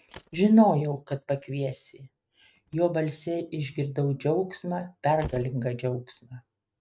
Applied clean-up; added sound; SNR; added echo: neural mask model RNNoise.